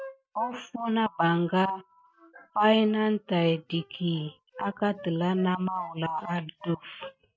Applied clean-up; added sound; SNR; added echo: neural mask model RNNoise.